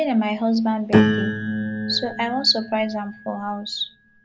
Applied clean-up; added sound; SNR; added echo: none; Piano; 1 dB; none.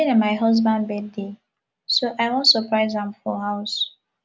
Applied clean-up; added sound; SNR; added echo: none; none; none; none.